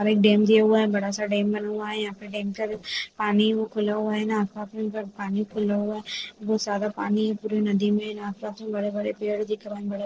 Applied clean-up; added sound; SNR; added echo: neural separator model SepFormer DNS4.